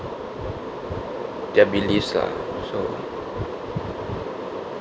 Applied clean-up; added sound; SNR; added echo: none; none; none; none.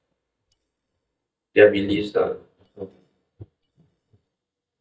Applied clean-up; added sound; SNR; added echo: neural mask model DeepFilterNet 3.